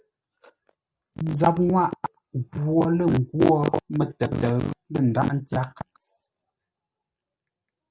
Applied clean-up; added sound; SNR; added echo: none; none; none; none.